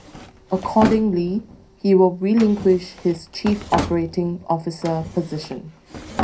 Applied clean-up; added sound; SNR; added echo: none; Drawer open or close; 10 dB; reverberation time 0.3 s.